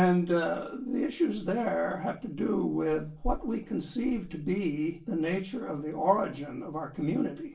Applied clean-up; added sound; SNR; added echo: none; none; none; reverberation time 0.3 s.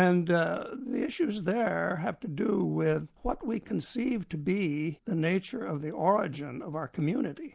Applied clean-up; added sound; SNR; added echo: none; none; none; none.